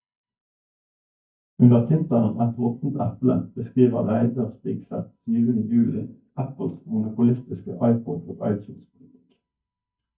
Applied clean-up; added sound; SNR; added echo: neural mask model DeepFilterNet 3.